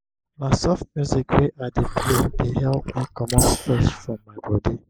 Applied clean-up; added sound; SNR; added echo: neural mask model Resemble Enhance denoiser.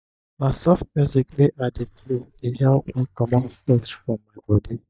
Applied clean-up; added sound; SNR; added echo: neural mask model DeepFilterNet 3.